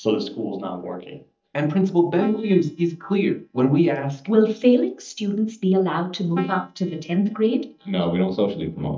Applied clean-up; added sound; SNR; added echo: neural mask model DeepFilterNet 3.